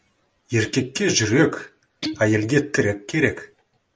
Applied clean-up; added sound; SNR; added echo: none; Guitar; 14 dB; none.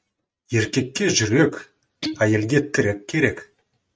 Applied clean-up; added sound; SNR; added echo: neural mask model RNNoise.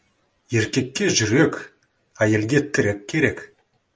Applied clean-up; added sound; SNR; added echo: none; none; none; none.